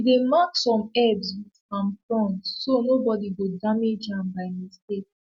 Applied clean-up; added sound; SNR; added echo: none; none; none; none.